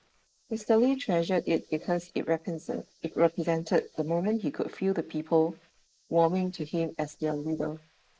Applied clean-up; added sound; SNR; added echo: neural mask model Resemble Enhance denoiser.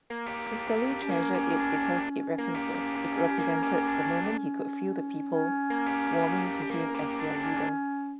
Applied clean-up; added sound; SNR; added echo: none; Guitar + Wind instrument, woodwind instrument; -4 dB; none.